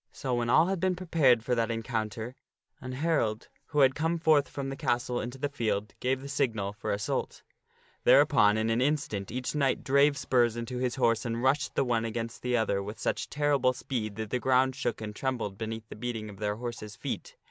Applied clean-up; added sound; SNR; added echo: none; none; none; none.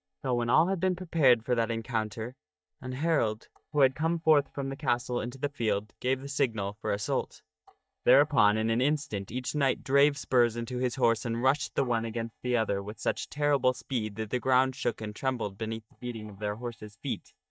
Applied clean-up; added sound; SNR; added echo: neural mask model DeepFilterNet 3.